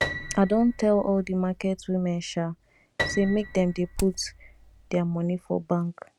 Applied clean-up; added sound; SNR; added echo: none; Hammer + Piano; 11 dB; none.